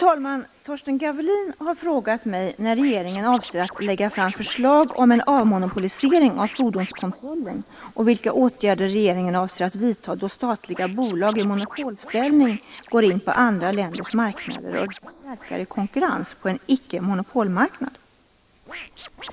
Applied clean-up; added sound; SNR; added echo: neural mask model Resemble Enhance denoiser.